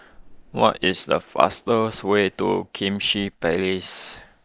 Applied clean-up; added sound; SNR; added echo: neural mask model DeepFilterNet 3.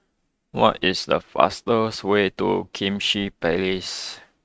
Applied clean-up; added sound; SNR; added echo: neural mask model RNNoise.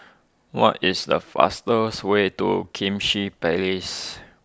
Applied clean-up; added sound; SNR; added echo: none; none; none; none.